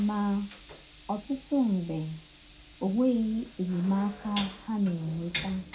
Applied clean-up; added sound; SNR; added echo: none; Train; 11 dB; reverberation time 0.2 s.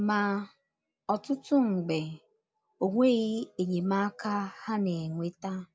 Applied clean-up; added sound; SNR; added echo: none; none; none; none.